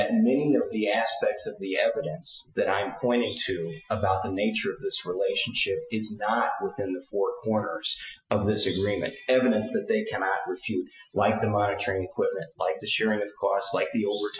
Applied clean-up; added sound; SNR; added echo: classical method Wiener filter.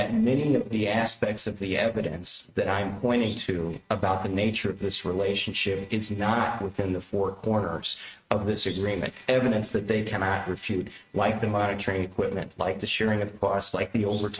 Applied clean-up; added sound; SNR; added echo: neural mask model RNNoise.